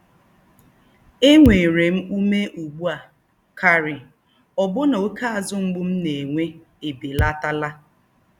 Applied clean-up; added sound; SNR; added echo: none; Bass drum; 3 dB; none.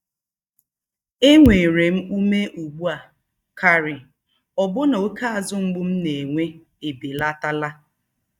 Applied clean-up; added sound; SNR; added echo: neural mask model DeepFilterNet 3.